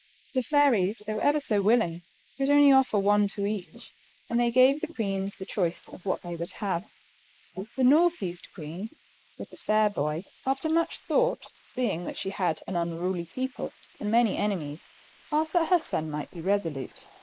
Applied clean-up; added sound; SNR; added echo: neural mask model Resemble Enhance denoiser.